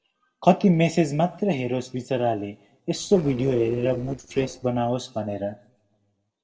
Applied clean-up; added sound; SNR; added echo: neural separator model SepFormer DNS4.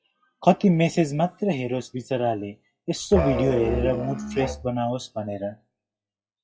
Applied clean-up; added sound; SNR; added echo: classical method WPE with log-MMSE.